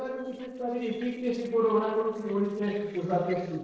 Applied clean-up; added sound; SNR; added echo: neural separator model SepFormer DNS4.